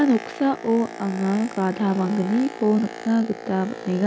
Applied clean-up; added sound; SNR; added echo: none; Boat, Water vehicle; 13 dB; none.